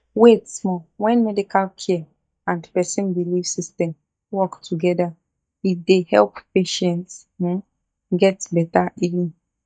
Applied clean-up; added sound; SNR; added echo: neural mask model DeepFilterNet 3.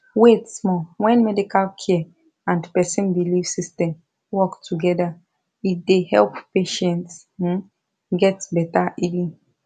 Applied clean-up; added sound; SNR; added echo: none; none; none; none.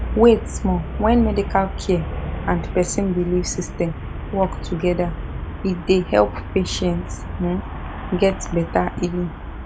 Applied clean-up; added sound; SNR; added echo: none; Traffic noise, roadway noise; 7 dB; none.